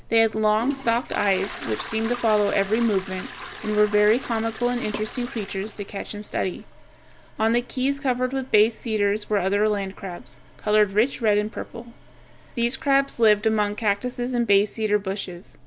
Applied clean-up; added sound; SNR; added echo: none; Toilet flush; 16 dB; none.